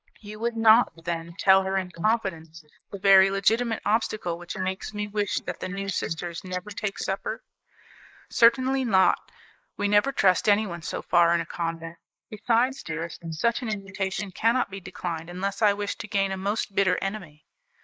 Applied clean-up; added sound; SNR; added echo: neural mask model Resemble Enhance denoiser.